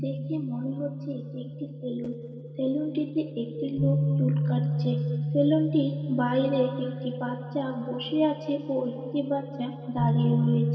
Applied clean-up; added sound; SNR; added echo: none; Bass guitar; 1 dB; reverberation time 2.5 s.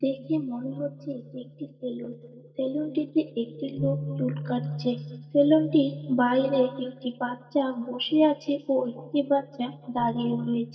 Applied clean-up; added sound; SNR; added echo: neural mask model DeepFilterNet 3.